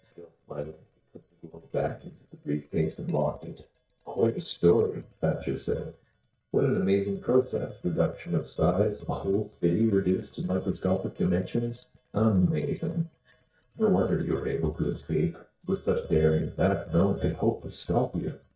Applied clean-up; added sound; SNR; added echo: neural mask model DeepFilterNet 3.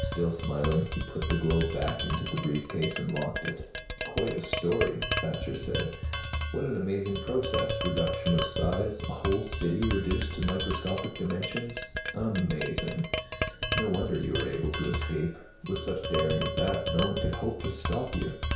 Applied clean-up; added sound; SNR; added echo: none; Tap; -1 dB; reverberation time 0.6 s.